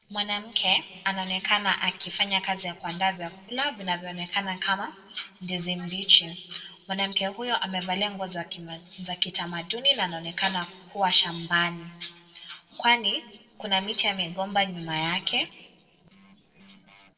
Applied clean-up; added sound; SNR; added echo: neural separator model SepFormer DNS4.